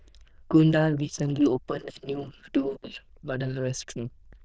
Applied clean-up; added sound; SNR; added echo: neural diffusion model UNIVERSE++.